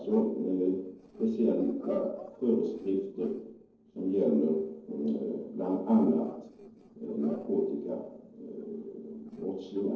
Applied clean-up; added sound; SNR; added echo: neural separator model SepFormer DNS4.